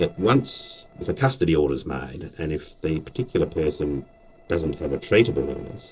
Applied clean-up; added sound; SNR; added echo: neural separator model SepFormer DNS4.